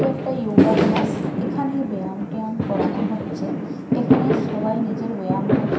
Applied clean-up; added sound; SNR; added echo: none; Fireworks; -5 dB; reverberation time 0.5 s.